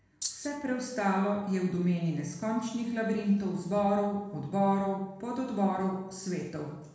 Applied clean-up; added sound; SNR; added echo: none; Rattle (instrument); 8 dB; reverberation time 0.9 s.